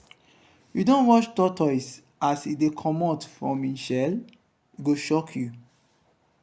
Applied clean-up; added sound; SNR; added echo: none; none; none; none.